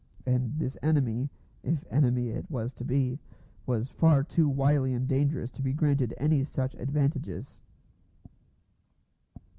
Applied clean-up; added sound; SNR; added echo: none; none; none; none.